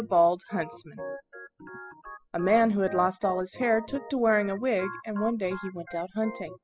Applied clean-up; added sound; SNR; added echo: classical method spectral subtraction.